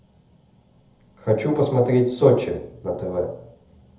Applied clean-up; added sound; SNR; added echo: none; none; none; reverberation time 0.7 s.